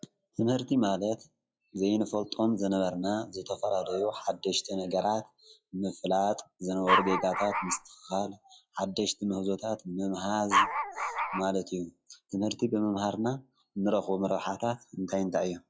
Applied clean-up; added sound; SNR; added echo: classical method log-MMSE.